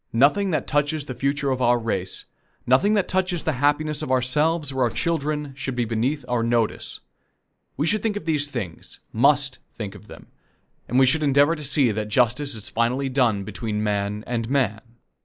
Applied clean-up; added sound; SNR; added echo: neural mask model Resemble Enhance denoiser.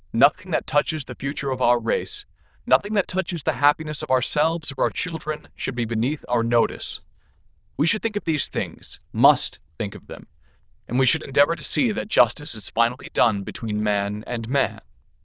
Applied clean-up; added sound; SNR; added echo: neural diffusion model UNIVERSE++.